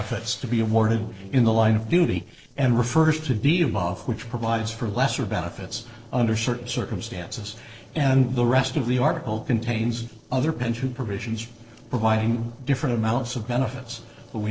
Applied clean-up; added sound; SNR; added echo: neural separator model SepFormer DNS4.